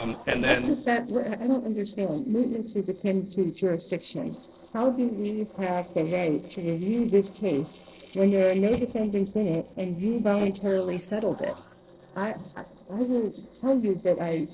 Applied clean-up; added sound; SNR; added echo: neural separator model SepFormer DNS4.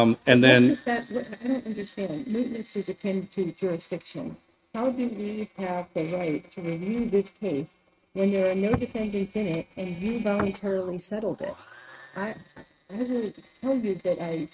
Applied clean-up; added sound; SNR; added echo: neural mask model RNNoise.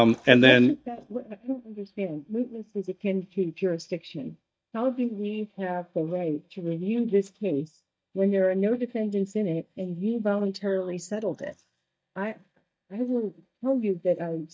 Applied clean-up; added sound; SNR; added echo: neural mask model DeepFilterNet 3.